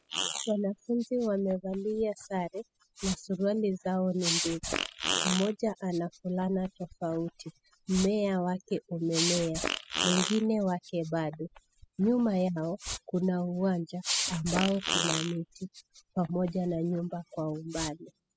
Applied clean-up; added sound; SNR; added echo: classical method spectral subtraction.